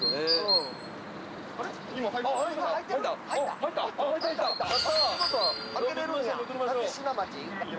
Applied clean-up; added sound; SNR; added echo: none; Chirp, tweet; 4 dB; none.